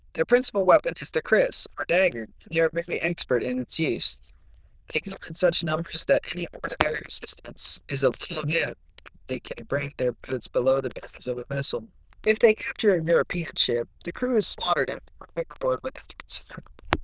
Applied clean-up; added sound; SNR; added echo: neural diffusion model UNIVERSE++.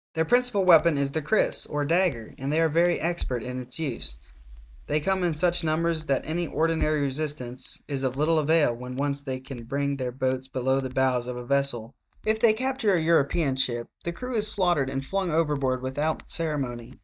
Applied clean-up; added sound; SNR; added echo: neural mask model DeepFilterNet 3.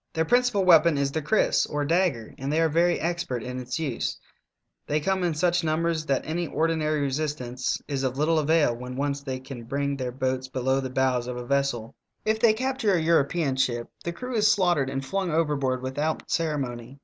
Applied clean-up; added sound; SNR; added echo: none; none; none; none.